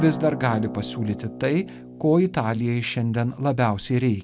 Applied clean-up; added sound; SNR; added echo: none; Acoustic guitar; 14 dB; none.